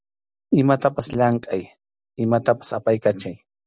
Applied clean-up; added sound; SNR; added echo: none; none; none; none.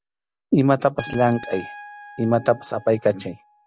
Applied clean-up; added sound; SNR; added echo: none; Trumpet; 19 dB; none.